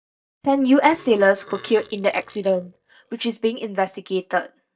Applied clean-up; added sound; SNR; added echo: neural mask model DeepFilterNet 3.